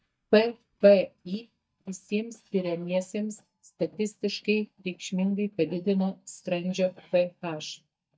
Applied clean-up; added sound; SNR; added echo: neural mask model DeepFilterNet 3.